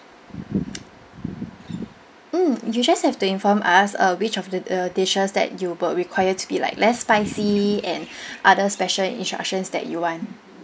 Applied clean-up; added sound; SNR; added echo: none; none; none; none.